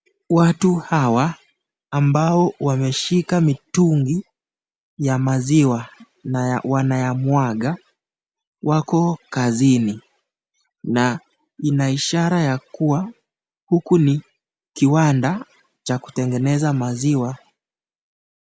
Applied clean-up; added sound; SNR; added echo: none; none; none; none.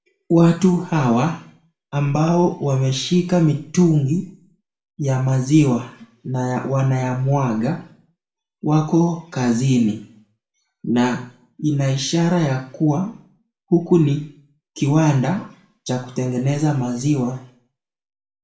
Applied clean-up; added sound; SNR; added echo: none; none; none; reverberation time 0.4 s.